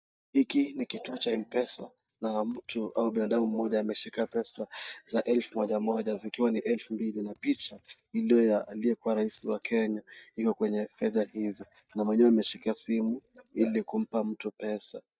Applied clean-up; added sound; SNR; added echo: neural mask model DeepFilterNet 3.